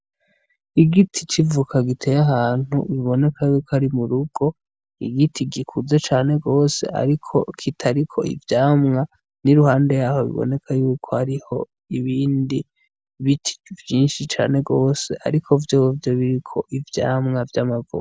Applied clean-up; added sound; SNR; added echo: none; none; none; none.